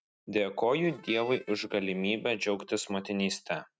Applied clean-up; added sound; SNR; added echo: neural mask model RNNoise.